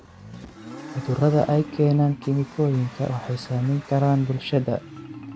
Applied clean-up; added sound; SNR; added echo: none; Marimba, xylophone + Accelerating, revving, vroom; 16 dB; none.